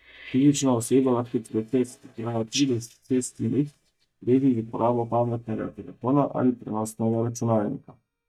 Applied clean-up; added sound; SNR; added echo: neural mask model DeepFilterNet 3.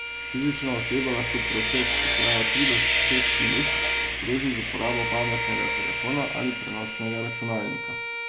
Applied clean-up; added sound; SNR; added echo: none; Bowed string instrument + Sawing; -4 dB; none.